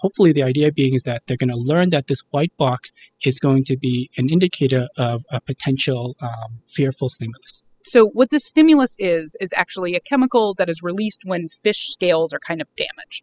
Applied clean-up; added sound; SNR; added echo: classical method spectral subtraction.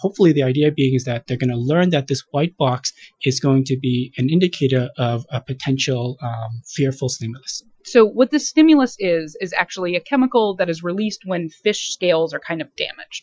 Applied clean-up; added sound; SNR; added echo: classical method Wiener filter.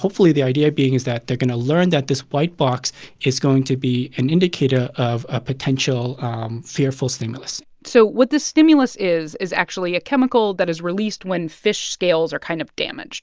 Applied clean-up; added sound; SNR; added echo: none; none; none; none.